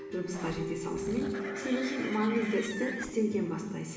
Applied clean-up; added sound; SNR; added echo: none; Livestock, farm animals, working animals; 10 dB; reverberation time 1.1 s.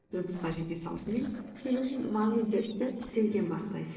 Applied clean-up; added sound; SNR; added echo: neural separator model SepFormer DNS4.